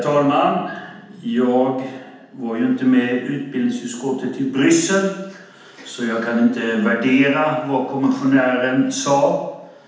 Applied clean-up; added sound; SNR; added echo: none; none; none; reverberation time 0.8 s.